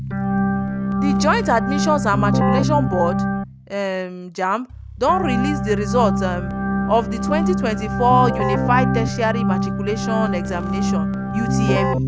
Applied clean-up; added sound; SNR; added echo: none; Organ + Keyboard (musical); -2 dB; none.